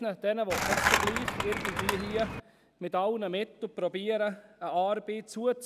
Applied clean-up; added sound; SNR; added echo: none; Skateboard; -2 dB; none.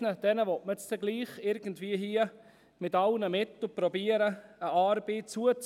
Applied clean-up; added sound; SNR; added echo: none; none; none; none.